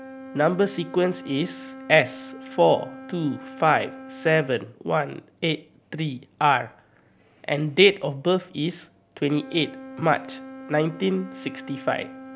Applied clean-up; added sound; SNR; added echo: none; Wind instrument, woodwind instrument; 17 dB; none.